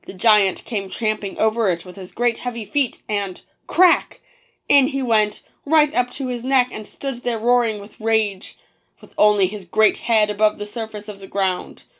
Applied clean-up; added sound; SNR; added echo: none; none; none; none.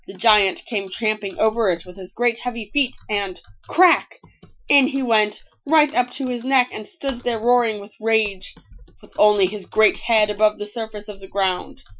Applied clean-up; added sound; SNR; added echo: classical method Wiener filter.